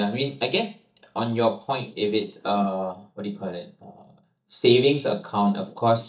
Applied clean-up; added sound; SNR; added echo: neural mask model DeepFilterNet 3.